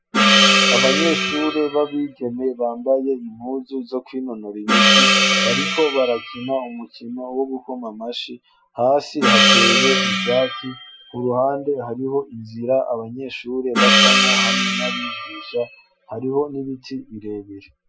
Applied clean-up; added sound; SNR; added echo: classical method Wiener filter.